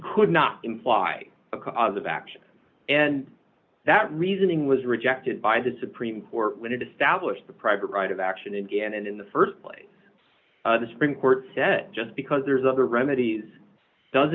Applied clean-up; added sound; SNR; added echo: none; none; none; none.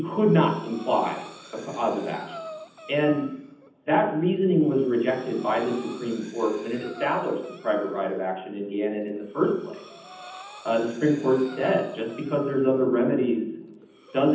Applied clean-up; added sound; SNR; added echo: none; Breathing; 19 dB; reverberation time 0.8 s.